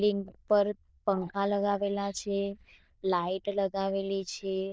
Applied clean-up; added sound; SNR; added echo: neural diffusion model UNIVERSE++.